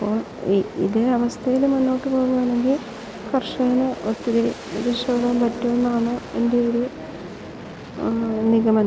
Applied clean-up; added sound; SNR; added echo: none; Aircraft; 17 dB; none.